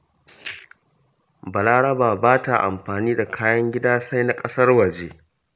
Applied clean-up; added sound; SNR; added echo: none; none; none; none.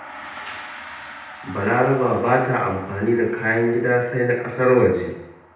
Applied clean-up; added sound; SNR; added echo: none; Gong; 19 dB; reverberation time 0.8 s.